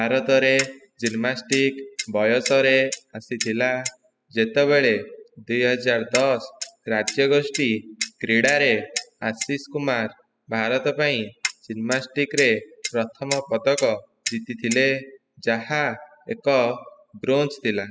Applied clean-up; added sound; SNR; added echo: classical method spectral subtraction.